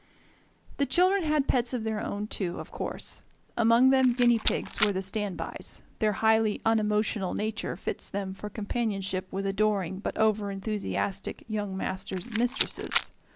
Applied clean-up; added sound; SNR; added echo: none; Rattle; 3 dB; none.